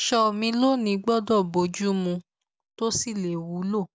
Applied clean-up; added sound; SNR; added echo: none; none; none; none.